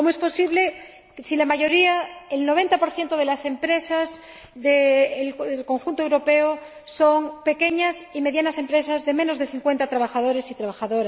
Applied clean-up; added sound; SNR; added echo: none; none; none; none.